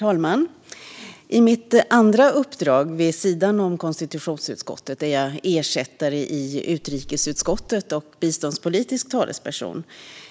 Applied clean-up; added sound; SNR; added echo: none; Wind; 13 dB; none.